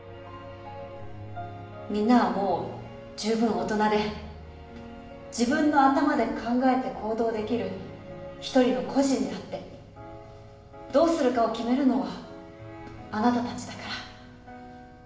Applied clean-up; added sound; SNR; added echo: none; none; none; reverberation time 0.8 s.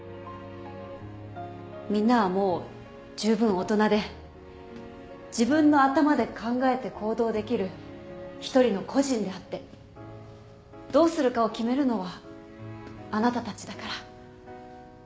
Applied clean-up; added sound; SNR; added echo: none; none; none; none.